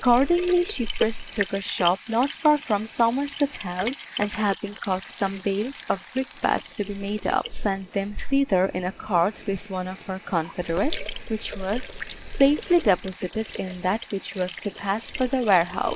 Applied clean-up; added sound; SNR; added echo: neural mask model Resemble Enhance denoiser.